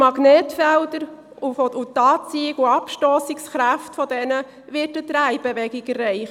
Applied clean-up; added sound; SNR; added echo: none; none; none; none.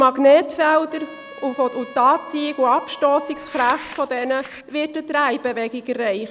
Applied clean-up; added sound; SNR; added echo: none; Trumpet + Crumpling, crinkling; 19 dB; none.